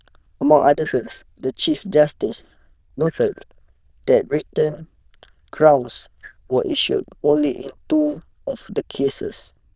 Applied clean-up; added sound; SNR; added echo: neural diffusion model UNIVERSE++.